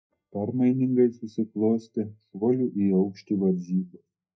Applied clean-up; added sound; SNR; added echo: neural mask model DeepFilterNet 3.